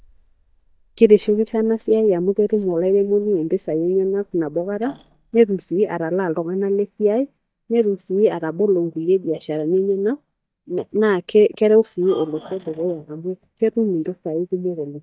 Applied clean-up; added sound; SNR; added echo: neural mask model DeepFilterNet 3.